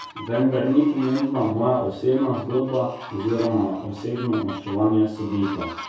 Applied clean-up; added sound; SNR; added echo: none; Fowl; 17 dB; reverberation time 0.6 s.